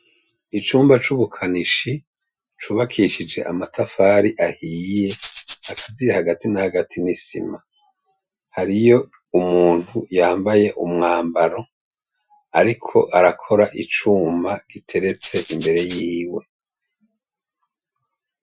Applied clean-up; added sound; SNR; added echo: classical method Wiener filter.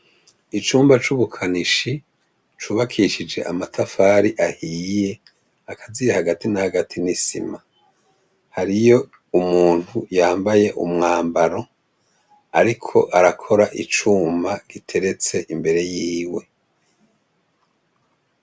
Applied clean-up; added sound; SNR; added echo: none; none; none; none.